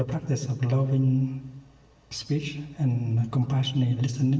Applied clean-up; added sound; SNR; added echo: none; none; none; reverberation time 1.0 s.